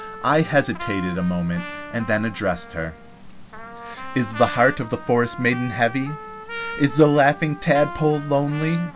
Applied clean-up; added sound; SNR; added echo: none; Trumpet; 14 dB; none.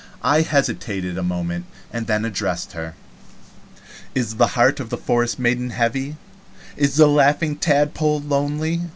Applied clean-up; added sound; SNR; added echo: none; none; none; none.